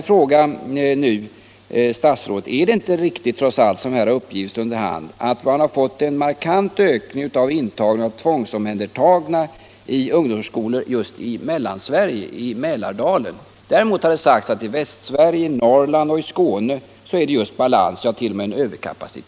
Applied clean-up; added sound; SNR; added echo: none; none; none; none.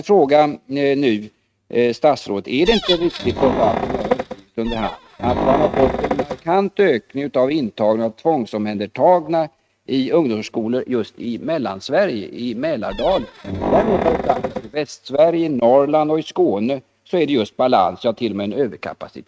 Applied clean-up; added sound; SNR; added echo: neural mask model RNNoise.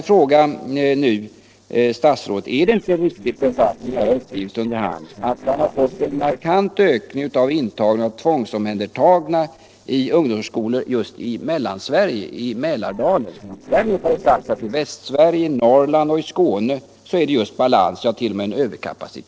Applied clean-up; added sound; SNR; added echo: neural separator model SepFormer DNS4.